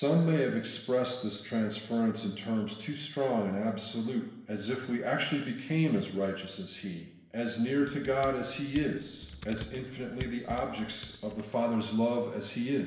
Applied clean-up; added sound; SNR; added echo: none; Computer keyboard; 14 dB; reverberation time 0.9 s.